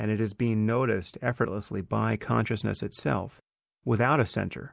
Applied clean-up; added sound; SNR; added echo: none; none; none; none.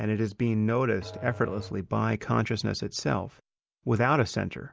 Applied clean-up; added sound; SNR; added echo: none; Musical instrument; 18 dB; none.